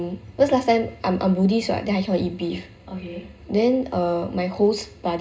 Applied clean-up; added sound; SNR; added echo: none; none; none; reverberation time 0.2 s.